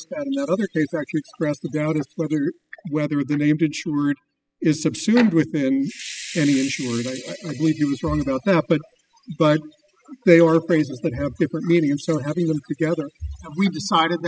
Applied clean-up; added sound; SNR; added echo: classical method spectral subtraction.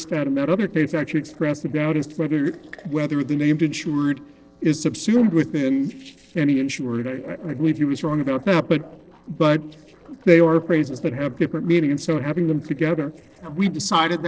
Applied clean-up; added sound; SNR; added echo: neural separator model SepFormer DNS4.